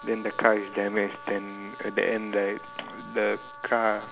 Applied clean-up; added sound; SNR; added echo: none; Wind instrument, woodwind instrument; 16 dB; none.